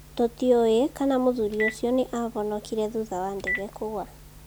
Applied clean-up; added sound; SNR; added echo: none; Telephone; 12 dB; none.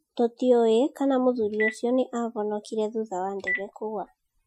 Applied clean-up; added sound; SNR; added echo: classical method Wiener filter.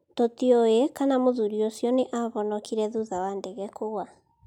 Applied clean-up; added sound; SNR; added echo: none; none; none; none.